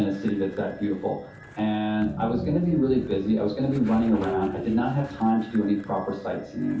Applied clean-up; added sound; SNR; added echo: none; Train; 12 dB; reverberation time 0.5 s.